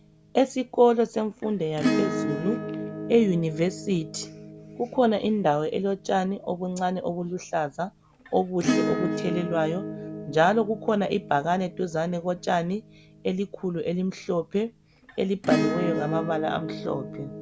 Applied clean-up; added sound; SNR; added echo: none; Acoustic guitar / Strum; 7 dB; none.